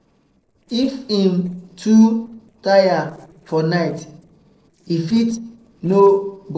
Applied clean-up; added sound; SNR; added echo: neural separator model SepFormer DNS4.